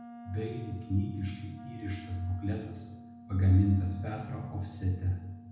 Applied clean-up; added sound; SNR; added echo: none; Wind instrument, woodwind instrument; 16 dB; reverberation time 0.9 s.